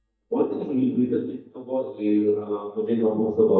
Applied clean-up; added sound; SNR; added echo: neural mask model DeepFilterNet 3.